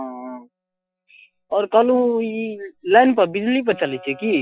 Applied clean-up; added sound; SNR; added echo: classical method Wiener filter.